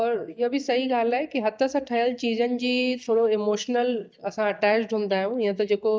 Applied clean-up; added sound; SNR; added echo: neural mask model DeepFilterNet 3.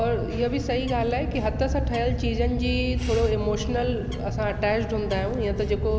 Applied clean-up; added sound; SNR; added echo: none; Bird; 2 dB; none.